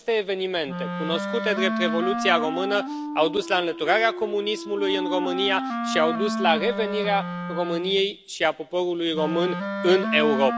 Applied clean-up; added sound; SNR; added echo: none; Wind instrument, woodwind instrument; 5 dB; none.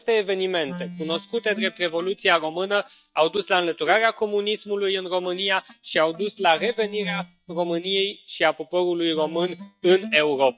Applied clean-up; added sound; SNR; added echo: neural mask model DeepFilterNet 3.